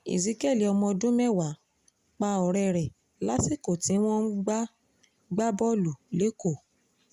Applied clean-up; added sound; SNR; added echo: none; none; none; none.